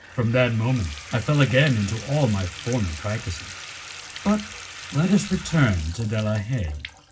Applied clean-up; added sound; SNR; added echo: none; Bathtub (filling or washing) / Water tap, faucet; 15 dB; reverberation time 0.4 s.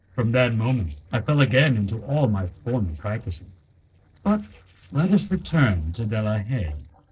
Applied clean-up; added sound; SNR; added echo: neural separator model SepFormer DNS4.